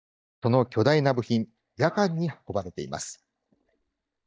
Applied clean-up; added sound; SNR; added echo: neural mask model DeepFilterNet 3.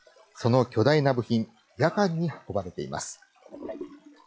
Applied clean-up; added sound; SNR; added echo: classical method log-MMSE.